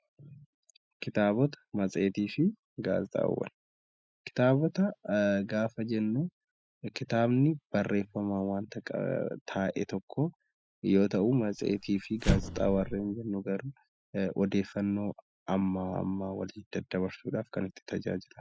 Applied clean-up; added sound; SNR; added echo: classical method Wiener filter.